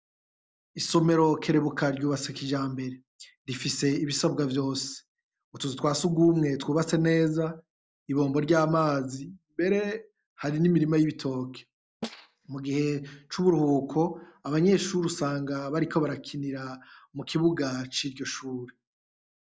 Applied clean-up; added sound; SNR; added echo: neural mask model DeepFilterNet 3.